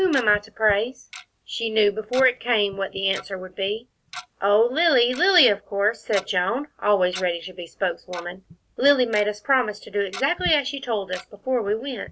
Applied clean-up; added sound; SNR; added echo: none; Tick-tock; 19 dB; none.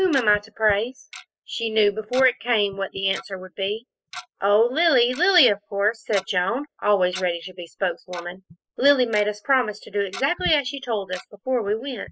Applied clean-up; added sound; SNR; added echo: classical method spectral subtraction.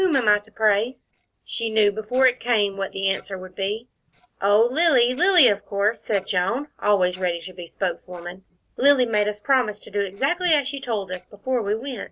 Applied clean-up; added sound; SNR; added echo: neural separator model SepFormer DNS4.